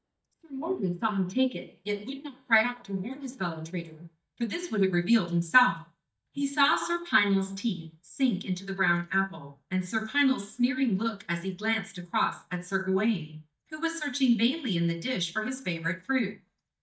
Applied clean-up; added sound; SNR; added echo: neural mask model DeepFilterNet 3.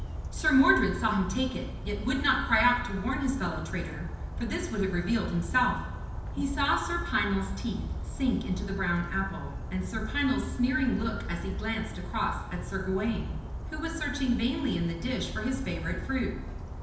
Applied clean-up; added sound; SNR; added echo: none; Bird vocalization, bird call, bird song; 6 dB; reverberation time 0.9 s.